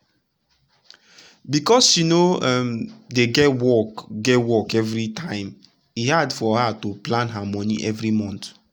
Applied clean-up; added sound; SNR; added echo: none; none; none; none.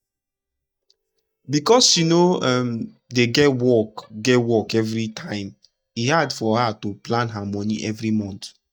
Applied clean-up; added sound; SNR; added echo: neural mask model DeepFilterNet 3.